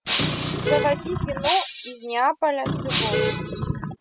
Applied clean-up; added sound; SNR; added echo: classical method spectral subtraction.